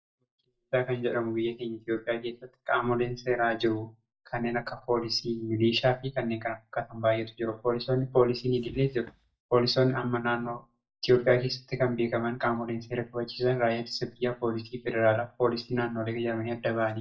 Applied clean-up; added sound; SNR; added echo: neural mask model DeepFilterNet 3.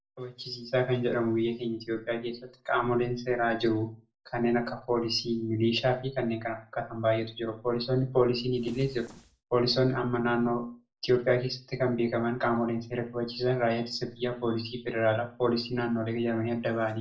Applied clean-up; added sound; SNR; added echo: neural separator model SepFormer DNS4.